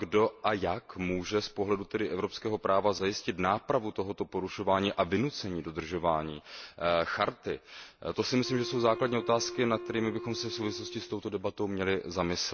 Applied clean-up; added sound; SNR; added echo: none; Wind instrument, woodwind instrument; 11 dB; none.